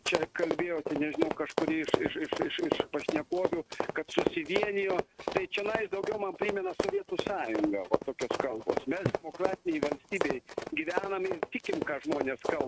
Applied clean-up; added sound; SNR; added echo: neural mask model RNNoise.